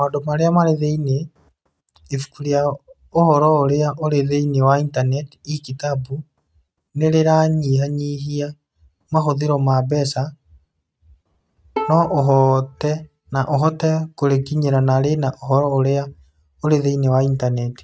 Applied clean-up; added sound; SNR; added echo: neural mask model RNNoise.